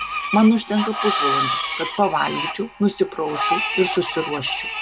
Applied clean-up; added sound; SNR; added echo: none; Screech; 4 dB; none.